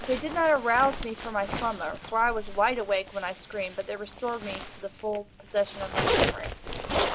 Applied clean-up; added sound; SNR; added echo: none; Zipper (clothing); 4 dB; none.